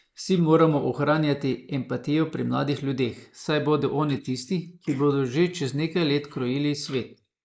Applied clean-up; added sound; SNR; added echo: neural mask model Resemble Enhance denoiser.